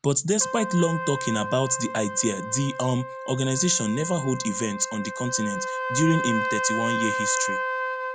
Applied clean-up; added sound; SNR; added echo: none; Trumpet; 4 dB; none.